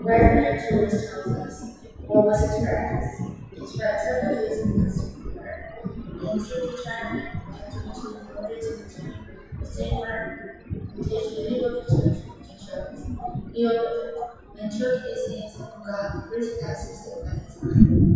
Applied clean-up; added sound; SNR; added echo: classical method WPE with log-MMSE.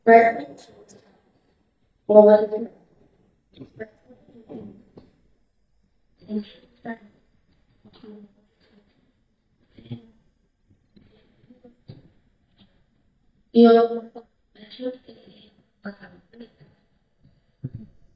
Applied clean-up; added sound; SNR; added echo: neural mask model DeepFilterNet 3.